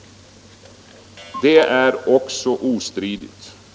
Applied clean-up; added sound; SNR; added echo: none; Clock; 20 dB; none.